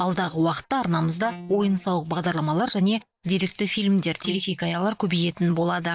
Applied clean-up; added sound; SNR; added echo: neural mask model DeepFilterNet 3.